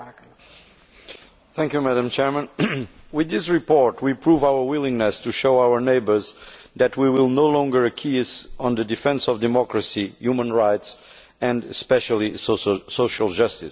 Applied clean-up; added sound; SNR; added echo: none; none; none; none.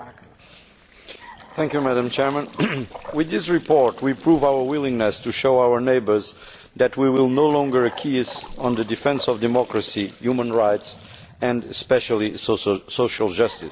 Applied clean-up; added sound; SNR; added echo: none; Trickle, dribble / Bathtub (filling or washing) / Sink (filling or washing) / Gurgling; 19 dB; none.